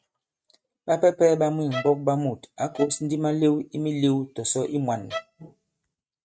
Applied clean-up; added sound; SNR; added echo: neural mask model RNNoise.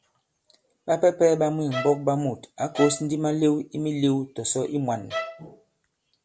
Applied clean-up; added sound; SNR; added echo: none; Bowed string instrument; 10 dB; none.